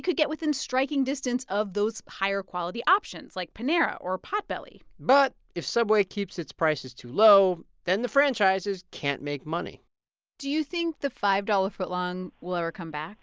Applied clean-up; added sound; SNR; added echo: none; none; none; none.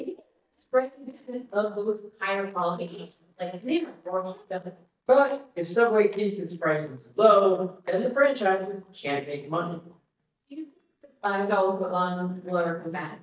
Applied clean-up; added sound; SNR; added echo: neural mask model DeepFilterNet 3.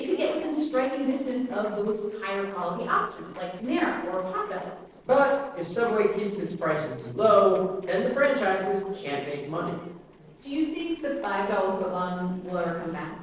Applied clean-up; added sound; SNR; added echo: neural separator model SepFormer DNS4.